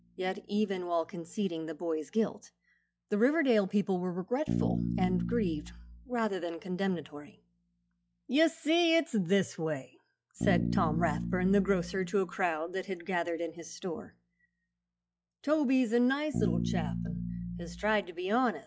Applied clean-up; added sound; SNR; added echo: classical method log-MMSE.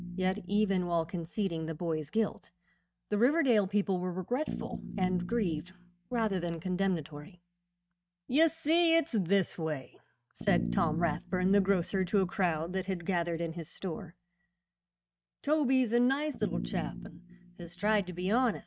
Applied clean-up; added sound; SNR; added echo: neural mask model RNNoise.